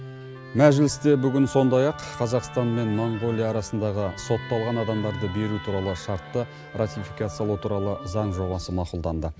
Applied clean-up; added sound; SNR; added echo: none; Musical instrument; 14 dB; none.